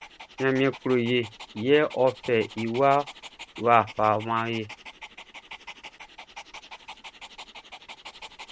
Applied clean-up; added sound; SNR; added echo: none; Dog; 17 dB; none.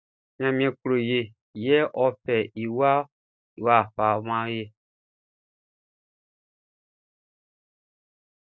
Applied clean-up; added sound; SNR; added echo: none; none; none; none.